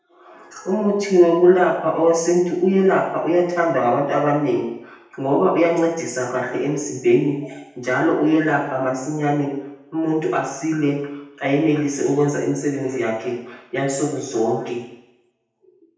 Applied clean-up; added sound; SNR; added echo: none; none; none; reverberation time 0.8 s.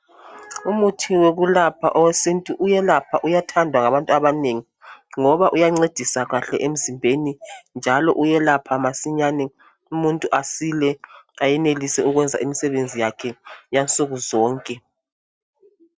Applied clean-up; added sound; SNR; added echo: none; none; none; none.